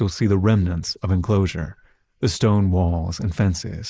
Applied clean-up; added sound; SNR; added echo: neural mask model Resemble Enhance denoiser.